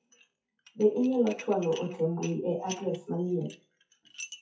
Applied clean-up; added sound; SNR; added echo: classical method WPE with log-MMSE.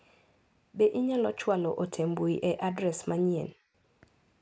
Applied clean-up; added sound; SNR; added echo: none; none; none; none.